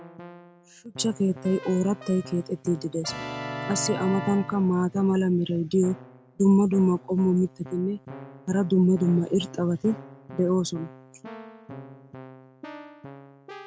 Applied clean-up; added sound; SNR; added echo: none; Keyboard (musical); 15 dB; none.